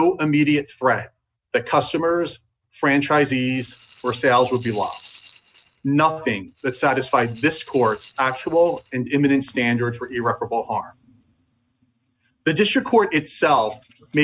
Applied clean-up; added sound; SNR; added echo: neural mask model RNNoise.